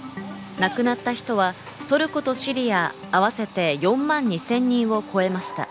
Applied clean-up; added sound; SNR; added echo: none; none; none; none.